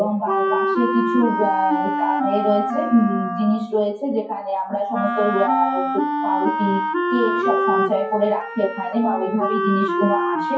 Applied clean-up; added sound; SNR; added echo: classical method WPE with log-MMSE.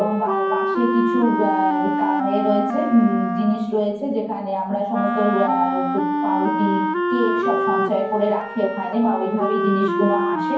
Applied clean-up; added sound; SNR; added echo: none; Wind instrument, woodwind instrument; 1 dB; reverberation time 0.9 s.